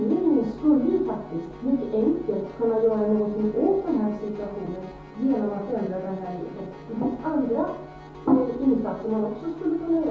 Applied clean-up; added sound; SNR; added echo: none; Piano; 20 dB; reverberation time 0.6 s.